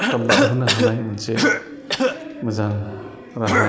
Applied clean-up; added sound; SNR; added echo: none; Cough; -1 dB; none.